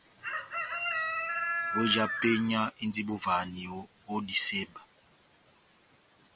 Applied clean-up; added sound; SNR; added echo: none; Chicken, rooster; 3 dB; none.